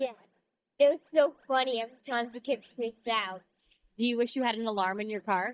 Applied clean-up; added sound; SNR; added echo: neural mask model DeepFilterNet 3.